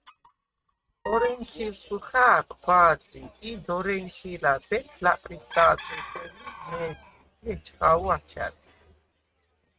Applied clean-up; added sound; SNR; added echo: neural mask model RNNoise.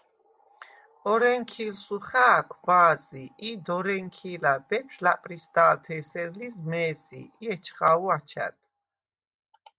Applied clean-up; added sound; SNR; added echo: none; none; none; none.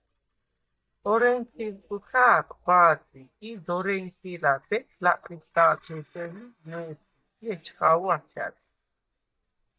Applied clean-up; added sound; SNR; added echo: neural mask model DeepFilterNet 3.